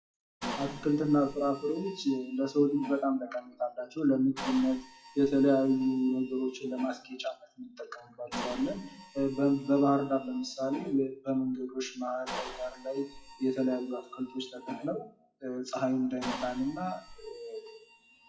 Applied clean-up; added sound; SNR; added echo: classical method WPE with log-MMSE.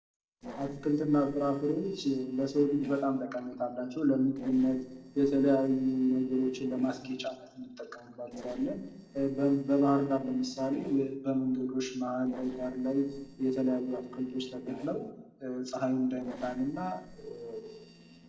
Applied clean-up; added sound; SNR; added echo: neural separator model SepFormer DNS4.